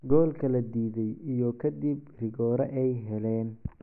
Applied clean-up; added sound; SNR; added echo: none; none; none; none.